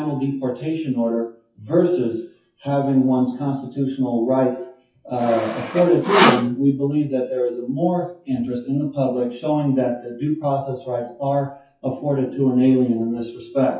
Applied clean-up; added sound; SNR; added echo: classical method WPE with log-MMSE.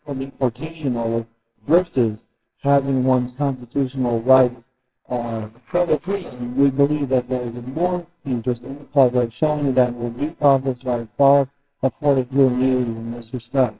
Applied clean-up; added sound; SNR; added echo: neural separator model SepFormer WHAMR!.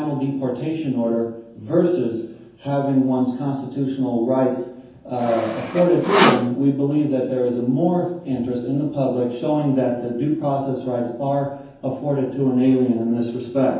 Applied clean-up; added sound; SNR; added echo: none; Sawing; 3 dB; reverberation time 0.7 s.